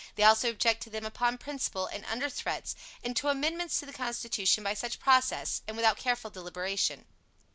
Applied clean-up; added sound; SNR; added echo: none; none; none; none.